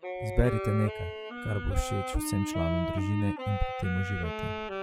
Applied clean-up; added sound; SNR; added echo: classical method spectral subtraction.